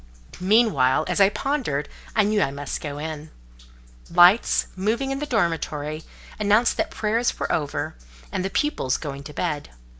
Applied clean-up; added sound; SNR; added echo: none; none; none; none.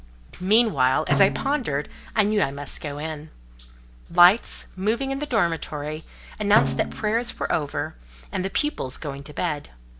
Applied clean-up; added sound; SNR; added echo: none; Snare drum; 8 dB; none.